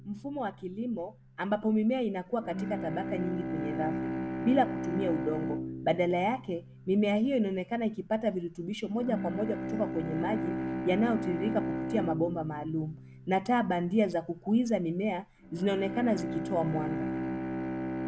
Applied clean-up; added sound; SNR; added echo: none; Bowed string instrument; 5 dB; none.